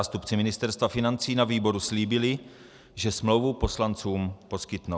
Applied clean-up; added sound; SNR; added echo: none; none; none; none.